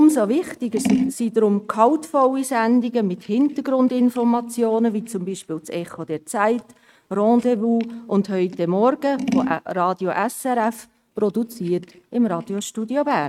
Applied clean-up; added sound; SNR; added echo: neural mask model RNNoise.